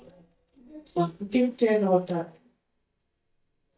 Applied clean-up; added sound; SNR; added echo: neural mask model DeepFilterNet 3.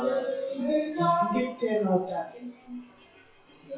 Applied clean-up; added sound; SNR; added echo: classical method WPE with log-MMSE.